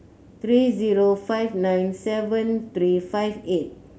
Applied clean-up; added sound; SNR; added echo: none; none; none; none.